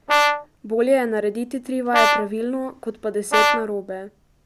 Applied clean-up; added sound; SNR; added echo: none; Brass instrument; -2 dB; none.